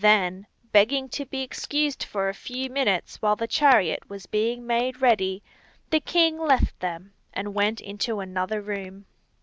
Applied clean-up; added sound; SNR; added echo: none; none; none; none.